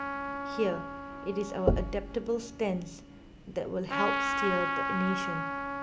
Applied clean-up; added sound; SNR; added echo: none; Knock / Wood + Trumpet; -1 dB; none.